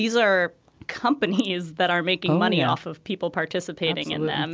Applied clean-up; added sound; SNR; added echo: none; none; none; none.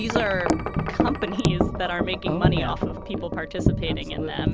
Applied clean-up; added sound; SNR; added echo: none; Wind chime; -4 dB; none.